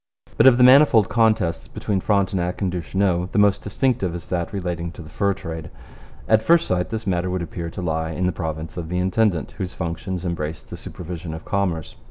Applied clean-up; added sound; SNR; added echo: none; none; none; none.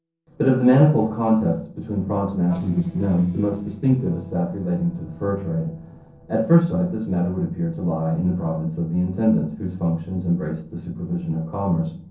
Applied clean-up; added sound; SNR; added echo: neural separator model SepFormer DNS4.